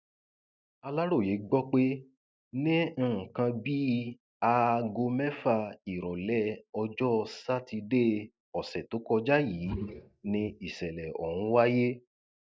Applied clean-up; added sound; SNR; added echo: neural mask model DeepFilterNet 3.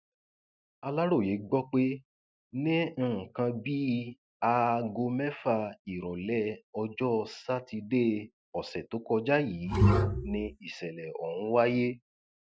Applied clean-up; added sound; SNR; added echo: classical method Wiener filter.